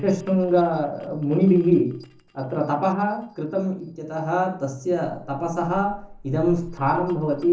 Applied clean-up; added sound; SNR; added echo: neural separator model SepFormer DNS4.